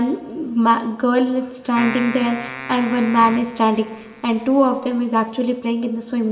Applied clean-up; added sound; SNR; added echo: none; Keyboard (musical); 13 dB; reverberation time 1.1 s.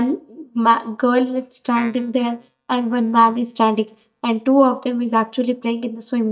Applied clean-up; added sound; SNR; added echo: neural mask model DeepFilterNet 3.